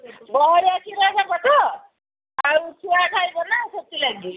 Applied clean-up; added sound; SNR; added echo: none; none; none; none.